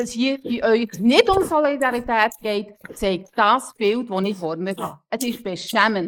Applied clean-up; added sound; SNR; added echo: neural mask model Resemble Enhance denoiser.